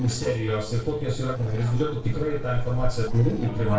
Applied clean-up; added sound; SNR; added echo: neural separator model SepFormer DNS4.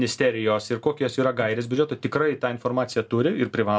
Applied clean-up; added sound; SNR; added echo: none; none; none; none.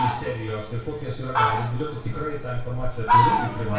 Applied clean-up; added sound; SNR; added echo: none; Fowl; -3 dB; reverberation time 0.6 s.